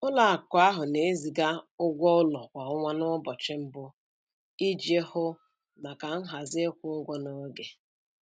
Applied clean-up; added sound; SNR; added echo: none; none; none; none.